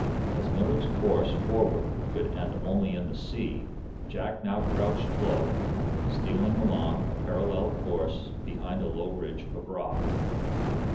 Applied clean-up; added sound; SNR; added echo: none; Fire; -2 dB; reverberation time 0.7 s.